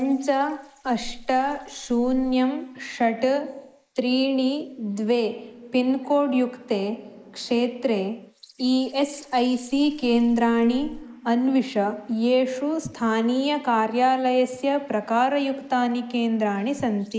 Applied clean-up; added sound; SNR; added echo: neural mask model Resemble Enhance denoiser.